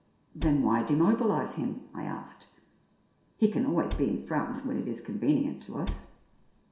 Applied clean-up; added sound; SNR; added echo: none; Cupboard open or close; 9 dB; reverberation time 0.7 s.